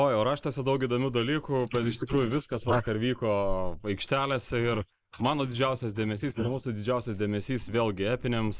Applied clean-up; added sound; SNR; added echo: neural mask model Resemble Enhance denoiser.